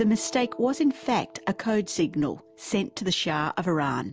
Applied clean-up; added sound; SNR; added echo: none; none; none; none.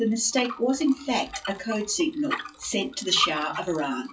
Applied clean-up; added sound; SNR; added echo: classical method WPE with log-MMSE.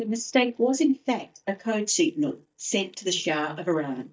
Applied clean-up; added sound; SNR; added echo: neural mask model DeepFilterNet 3.